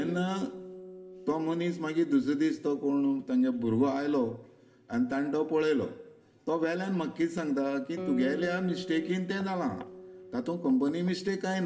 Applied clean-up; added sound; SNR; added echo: none; Guitar; 16 dB; reverberation time 0.7 s.